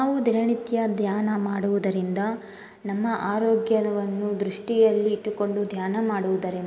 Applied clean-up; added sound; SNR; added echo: none; none; none; none.